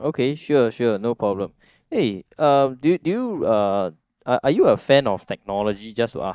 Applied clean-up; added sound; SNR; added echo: neural mask model DeepFilterNet 3.